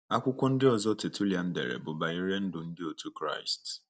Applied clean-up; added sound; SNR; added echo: neural mask model DeepFilterNet 3.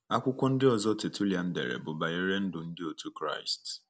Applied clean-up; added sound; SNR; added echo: none; none; none; none.